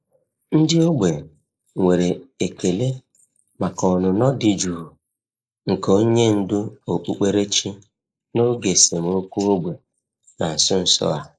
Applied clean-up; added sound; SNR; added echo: neural mask model Resemble Enhance denoiser.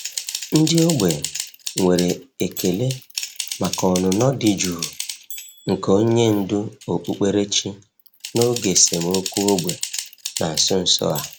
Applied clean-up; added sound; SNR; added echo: none; Typing; 10 dB; none.